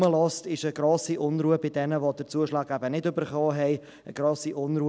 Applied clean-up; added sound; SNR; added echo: none; none; none; none.